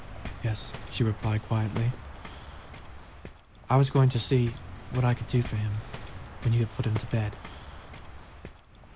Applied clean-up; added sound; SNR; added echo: none; Waves, surf; 12 dB; none.